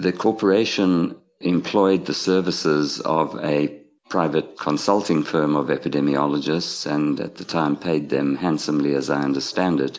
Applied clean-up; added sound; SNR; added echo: none; none; none; none.